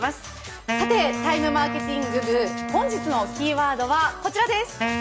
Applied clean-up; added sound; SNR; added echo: none; Wind instrument, woodwind instrument; 6 dB; none.